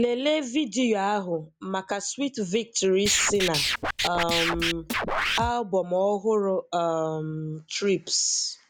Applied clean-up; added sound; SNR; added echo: none; Scratching (performance technique); 1 dB; none.